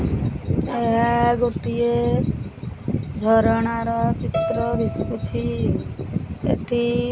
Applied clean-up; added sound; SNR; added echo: none; Bowed string instrument; 9 dB; none.